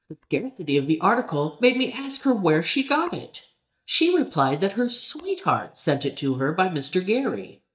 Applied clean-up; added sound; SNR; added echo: neural mask model DeepFilterNet 3.